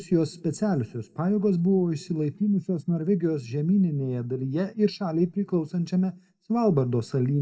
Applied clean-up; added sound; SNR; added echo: neural mask model DeepFilterNet 3.